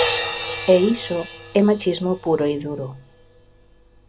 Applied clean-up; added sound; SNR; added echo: none; Crash cymbal; 8 dB; none.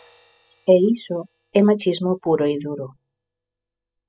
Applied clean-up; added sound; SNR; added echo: classical method spectral subtraction.